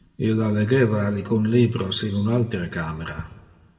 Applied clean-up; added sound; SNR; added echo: none; none; none; reverberation time 1.2 s.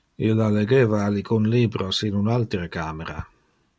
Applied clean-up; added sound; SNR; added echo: none; none; none; none.